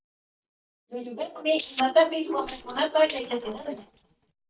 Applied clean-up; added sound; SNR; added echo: neural mask model DeepFilterNet 3.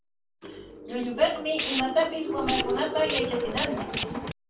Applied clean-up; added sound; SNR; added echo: none; Tools; 2 dB; reverberation time 0.3 s.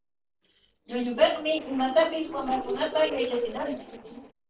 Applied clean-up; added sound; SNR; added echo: neural separator model SepFormer DNS4.